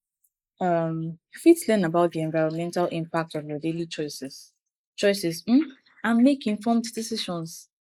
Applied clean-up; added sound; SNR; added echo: neural mask model Resemble Enhance denoiser.